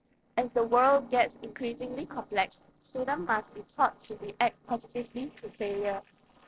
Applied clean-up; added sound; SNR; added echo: neural separator model SepFormer DNS4.